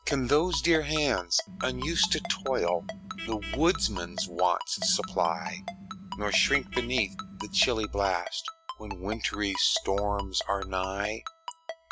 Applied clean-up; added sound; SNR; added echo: none; Ringtone + Vehicle horn, car horn, honking; 11 dB; none.